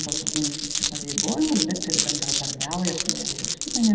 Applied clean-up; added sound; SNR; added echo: none; Glass; 0 dB; reverberation time 1.9 s.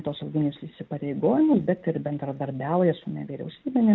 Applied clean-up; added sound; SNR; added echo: none; none; none; none.